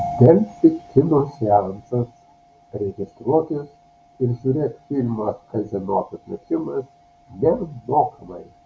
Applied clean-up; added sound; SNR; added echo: none; none; none; none.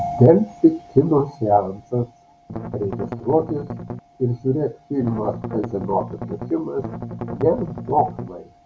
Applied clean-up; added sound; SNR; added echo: none; Strum; 9 dB; none.